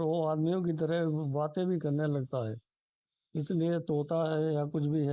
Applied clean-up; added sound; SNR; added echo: neural mask model Resemble Enhance denoiser.